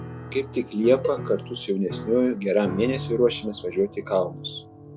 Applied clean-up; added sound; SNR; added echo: none; Piano + Cowbell; 11 dB; none.